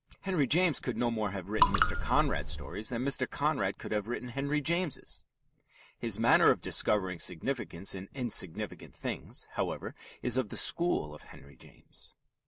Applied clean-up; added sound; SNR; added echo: none; Raindrop / Drip; -4 dB; none.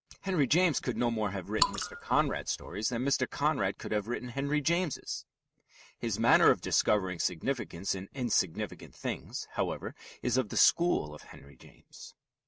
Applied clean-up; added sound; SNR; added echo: neural mask model RNNoise.